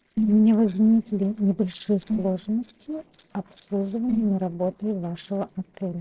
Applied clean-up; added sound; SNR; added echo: neural separator model SepFormer DNS4.